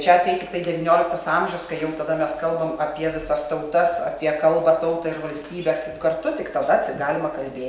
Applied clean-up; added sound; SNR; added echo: none; none; none; none.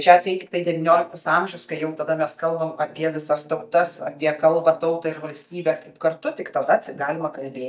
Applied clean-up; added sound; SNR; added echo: neural mask model DeepFilterNet 3.